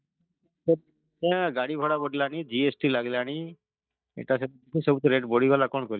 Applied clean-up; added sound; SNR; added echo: neural mask model DeepFilterNet 3.